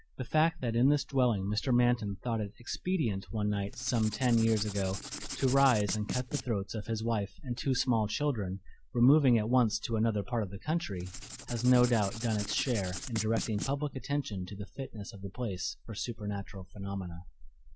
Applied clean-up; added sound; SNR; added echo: none; Writing; 11 dB; none.